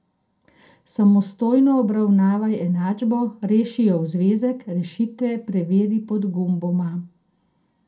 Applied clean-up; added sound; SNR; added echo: none; none; none; reverberation time 0.2 s.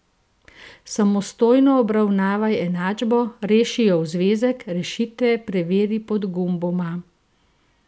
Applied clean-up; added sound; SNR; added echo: none; none; none; none.